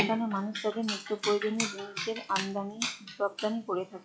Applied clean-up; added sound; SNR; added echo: classical method log-MMSE.